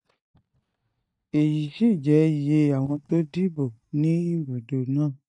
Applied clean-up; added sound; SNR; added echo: neural mask model DeepFilterNet 3.